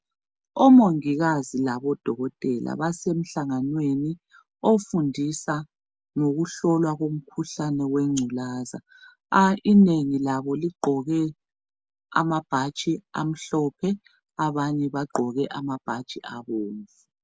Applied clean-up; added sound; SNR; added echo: none; none; none; none.